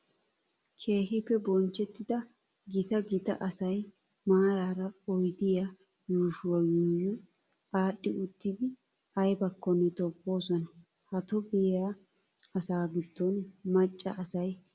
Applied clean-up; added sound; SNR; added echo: none; none; none; none.